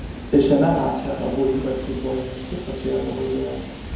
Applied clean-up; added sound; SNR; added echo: none; Train; 10 dB; reverberation time 0.9 s.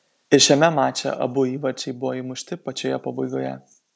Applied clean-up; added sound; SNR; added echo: none; none; none; none.